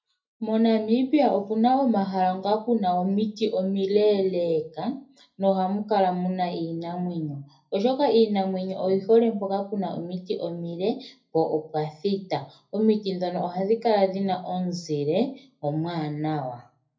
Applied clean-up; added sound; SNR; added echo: none; none; none; reverberation time 0.3 s.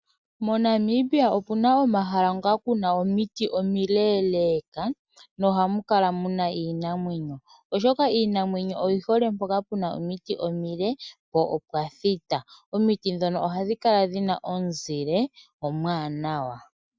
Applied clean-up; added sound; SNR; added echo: none; none; none; none.